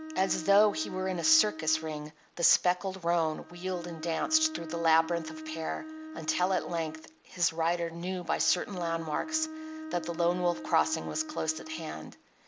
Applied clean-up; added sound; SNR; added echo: none; Bowed string instrument; 12 dB; none.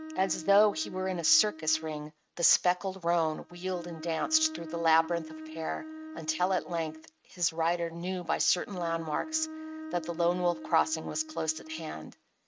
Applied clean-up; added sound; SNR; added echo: neural mask model RNNoise.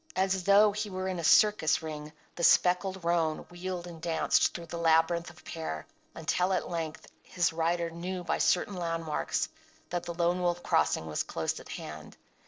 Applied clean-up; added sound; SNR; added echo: neural separator model SepFormer DNS4.